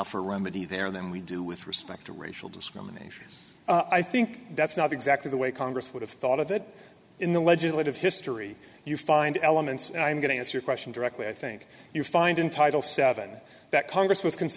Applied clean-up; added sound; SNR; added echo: none; none; none; none.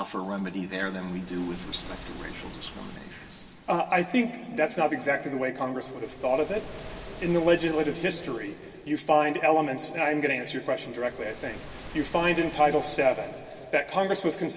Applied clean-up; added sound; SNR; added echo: none; Waves, surf; 18 dB; reverberation time 2.5 s.